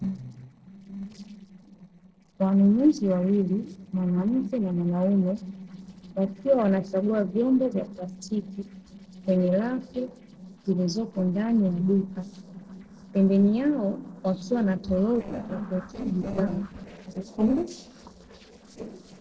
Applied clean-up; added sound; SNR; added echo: neural separator model SepFormer DNS4.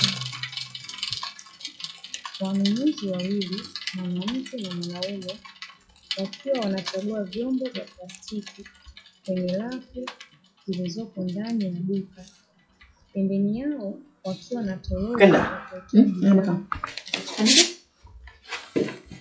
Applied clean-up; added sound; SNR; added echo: classical method WPE with log-MMSE.